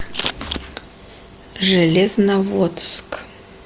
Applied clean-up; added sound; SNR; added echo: none; Scissors; 7 dB; none.